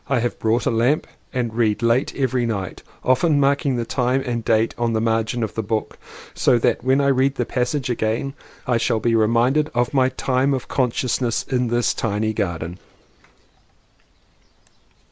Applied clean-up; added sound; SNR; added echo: none; none; none; none.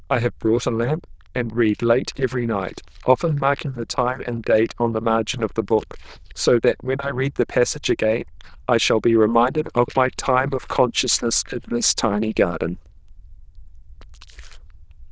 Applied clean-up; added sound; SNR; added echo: neural diffusion model UNIVERSE++.